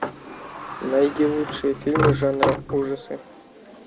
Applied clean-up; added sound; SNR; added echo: none; Sliding door; 4 dB; none.